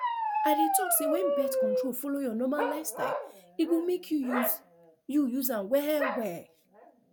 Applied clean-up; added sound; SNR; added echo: none; Bark; 1 dB; none.